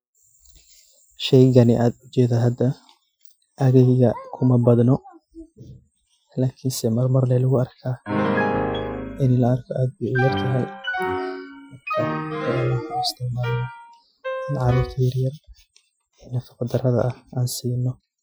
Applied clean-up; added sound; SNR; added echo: classical method Wiener filter.